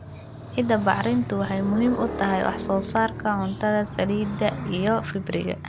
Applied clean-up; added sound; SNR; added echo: none; Motorcycle; 9 dB; none.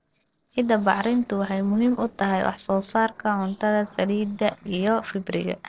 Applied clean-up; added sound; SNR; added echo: neural separator model SepFormer DNS4.